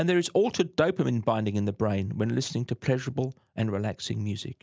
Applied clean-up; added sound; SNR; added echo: none; none; none; none.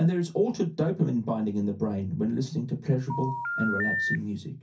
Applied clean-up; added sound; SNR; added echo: none; Telephone; 3 dB; reverberation time 0.3 s.